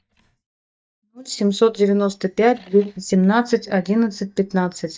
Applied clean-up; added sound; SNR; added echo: neural mask model DeepFilterNet 3.